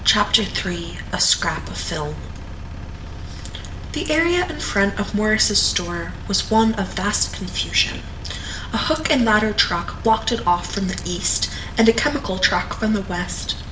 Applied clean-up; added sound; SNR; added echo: none; Engine; 9 dB; reverberation time 0.5 s.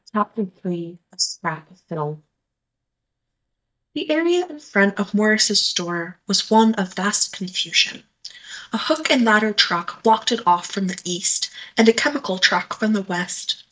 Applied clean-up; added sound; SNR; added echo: neural mask model DeepFilterNet 3.